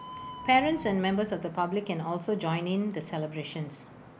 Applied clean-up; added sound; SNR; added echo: none; Thunder / Rain + Bird; 17 dB; none.